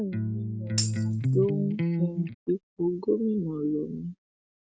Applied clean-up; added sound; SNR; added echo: none; Tambourine + Electric guitar; -2 dB; none.